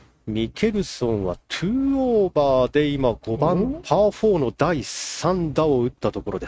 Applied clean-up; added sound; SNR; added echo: neural mask model RNNoise.